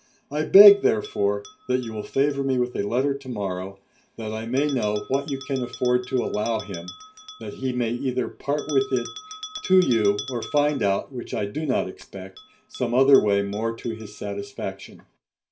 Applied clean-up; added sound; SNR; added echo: none; Bell; 20 dB; reverberation time 0.1 s.